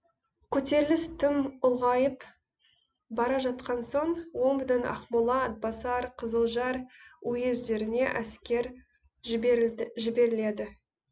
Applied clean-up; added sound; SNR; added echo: none; none; none; none.